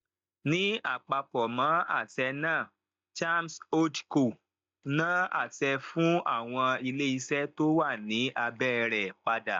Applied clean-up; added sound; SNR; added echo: neural mask model DeepFilterNet 3.